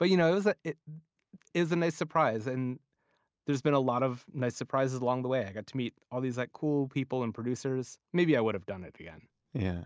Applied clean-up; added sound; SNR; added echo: none; none; none; none.